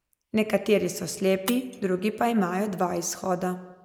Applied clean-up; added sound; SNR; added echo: neural mask model Resemble Enhance denoiser.